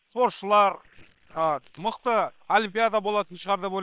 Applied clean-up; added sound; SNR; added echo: neural separator model SepFormer WHAM!.